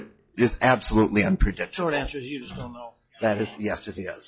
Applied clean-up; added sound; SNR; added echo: classical method log-MMSE.